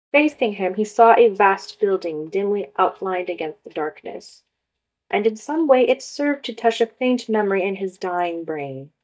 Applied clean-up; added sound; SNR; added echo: neural mask model DeepFilterNet 3.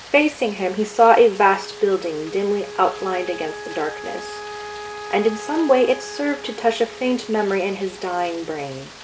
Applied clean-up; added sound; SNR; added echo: none; Wind instrument, woodwind instrument + Rain; 14 dB; none.